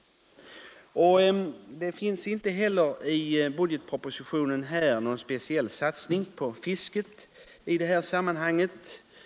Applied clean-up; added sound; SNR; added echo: neural mask model Resemble Enhance denoiser.